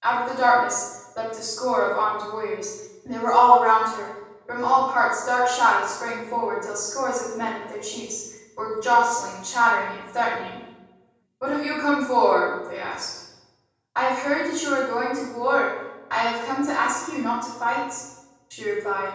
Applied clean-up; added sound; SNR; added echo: none; none; none; reverberation time 1.2 s.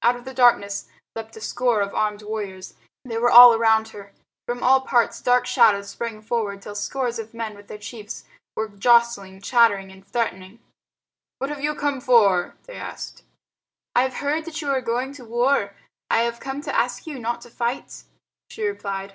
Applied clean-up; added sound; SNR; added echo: none; none; none; none.